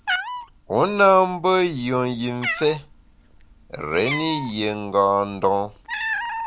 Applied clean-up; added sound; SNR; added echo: none; Cat; 10 dB; none.